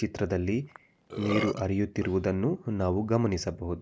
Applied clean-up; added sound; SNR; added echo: none; Burping, eructation; 13 dB; none.